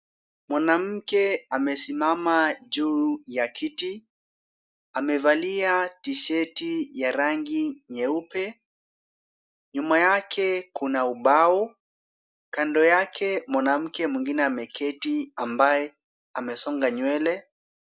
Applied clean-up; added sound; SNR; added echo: none; none; none; none.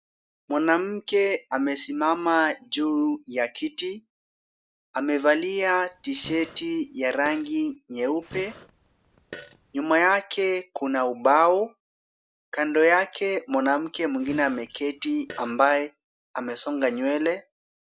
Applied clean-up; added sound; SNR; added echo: none; Fart; 19 dB; none.